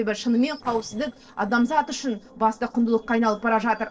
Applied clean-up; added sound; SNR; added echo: neural separator model SepFormer DNS4.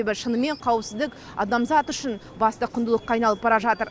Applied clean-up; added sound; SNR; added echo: none; none; none; none.